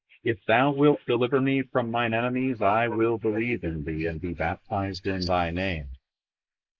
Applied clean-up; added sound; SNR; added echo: neural mask model Resemble Enhance denoiser.